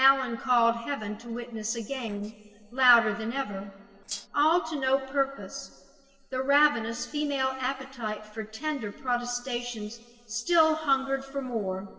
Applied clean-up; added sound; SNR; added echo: neural separator model SepFormer DNS4.